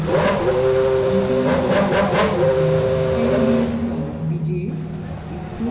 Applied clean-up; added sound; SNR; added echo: none; Race car, auto racing / Accelerating, revving, vroom; -4 dB; reverberation time 0.5 s.